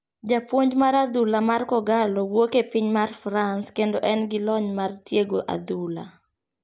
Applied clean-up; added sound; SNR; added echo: none; none; none; none.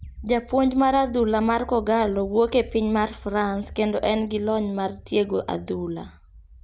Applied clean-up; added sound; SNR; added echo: none; Bird; 18 dB; none.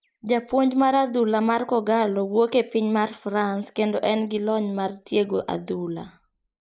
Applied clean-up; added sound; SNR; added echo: neural mask model Resemble Enhance denoiser.